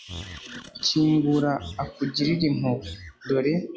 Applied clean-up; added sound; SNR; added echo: classical method log-MMSE.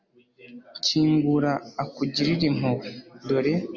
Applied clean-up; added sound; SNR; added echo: none; none; none; none.